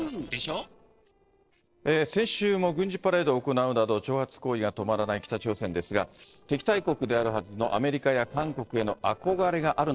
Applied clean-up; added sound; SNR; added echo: neural separator model SepFormer DNS4.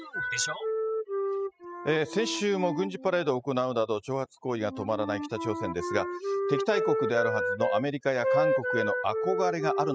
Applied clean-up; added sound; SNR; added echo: classical method spectral subtraction.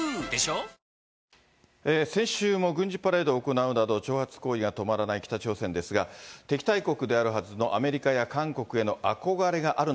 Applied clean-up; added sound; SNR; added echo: none; none; none; none.